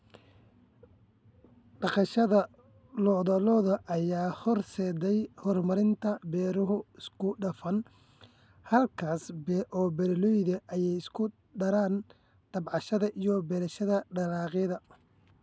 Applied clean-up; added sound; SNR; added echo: none; none; none; none.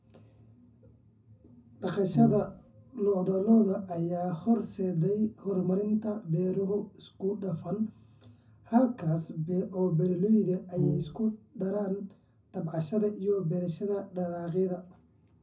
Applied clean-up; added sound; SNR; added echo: none; Brass instrument; 3 dB; reverberation time 0.4 s.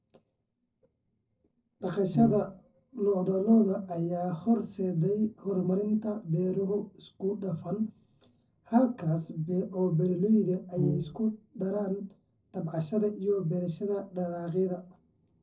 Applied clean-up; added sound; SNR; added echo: neural separator model SepFormer DNS4.